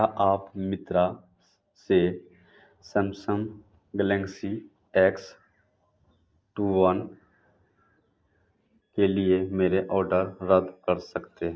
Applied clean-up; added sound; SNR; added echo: neural mask model DeepFilterNet 3.